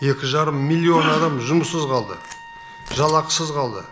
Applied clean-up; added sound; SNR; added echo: none; Tearing + Trumpet; 18 dB; none.